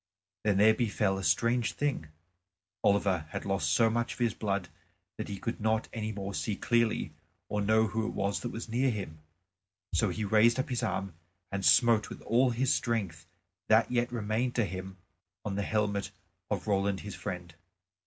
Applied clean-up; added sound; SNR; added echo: none; none; none; none.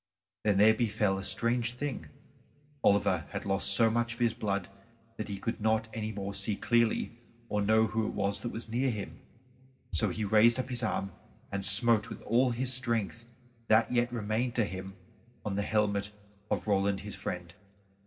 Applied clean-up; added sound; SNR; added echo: none; none; none; reverberation time 0.2 s.